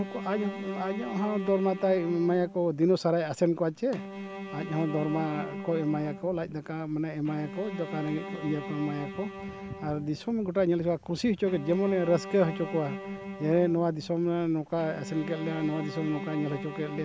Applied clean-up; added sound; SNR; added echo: none; Bowed string instrument; 11 dB; none.